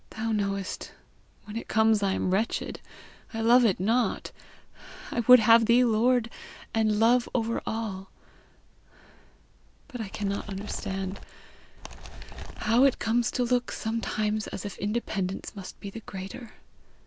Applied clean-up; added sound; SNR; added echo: none; Animal; 9 dB; none.